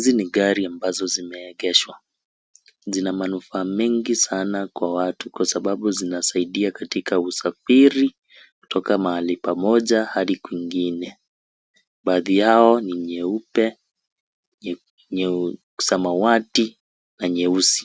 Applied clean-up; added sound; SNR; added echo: none; none; none; none.